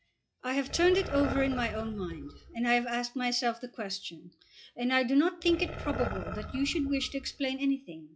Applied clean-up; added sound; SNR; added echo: classical method log-MMSE.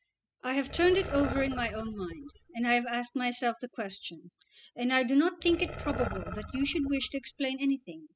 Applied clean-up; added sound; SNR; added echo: classical method spectral subtraction.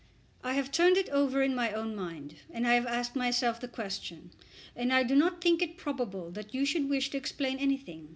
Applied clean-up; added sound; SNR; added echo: none; none; none; none.